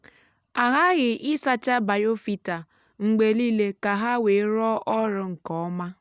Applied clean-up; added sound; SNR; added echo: none; none; none; none.